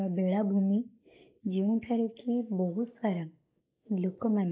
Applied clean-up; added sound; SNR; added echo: neural mask model Resemble Enhance denoiser.